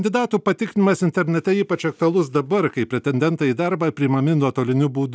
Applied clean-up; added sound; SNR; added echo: none; none; none; none.